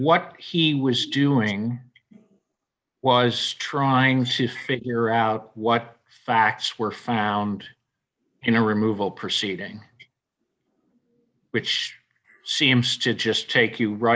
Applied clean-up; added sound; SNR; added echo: neural mask model Resemble Enhance denoiser.